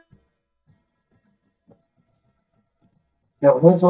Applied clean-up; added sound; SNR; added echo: neural mask model DeepFilterNet 3.